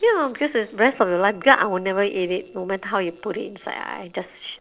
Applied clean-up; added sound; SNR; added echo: neural separator model SepFormer DNS4.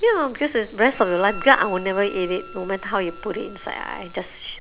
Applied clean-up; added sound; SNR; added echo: none; Trickle, dribble + Wind instrument, woodwind instrument; 16 dB; none.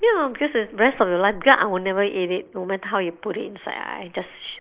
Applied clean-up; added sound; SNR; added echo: neural mask model Resemble Enhance denoiser.